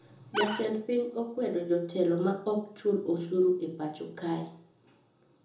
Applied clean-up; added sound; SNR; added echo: none; Animal; 6 dB; reverberation time 0.5 s.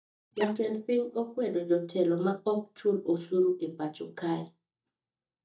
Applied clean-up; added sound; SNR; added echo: neural mask model DeepFilterNet 3.